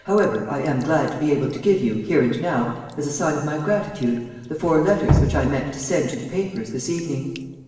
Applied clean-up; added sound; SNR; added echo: none; Drip; 8 dB; reverberation time 1.2 s.